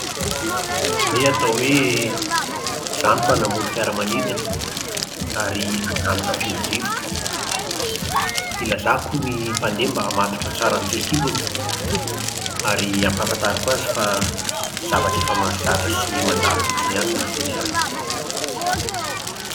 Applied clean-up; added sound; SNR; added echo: none; Crackle; -1 dB; none.